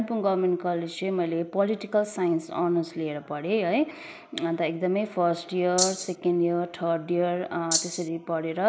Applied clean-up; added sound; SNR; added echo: none; Rattle (instrument); 1 dB; none.